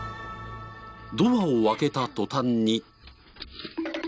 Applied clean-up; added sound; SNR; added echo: none; none; none; none.